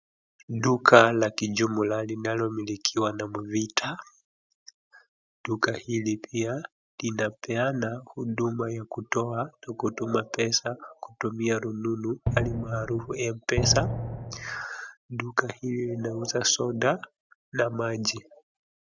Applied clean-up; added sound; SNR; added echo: neural mask model RNNoise.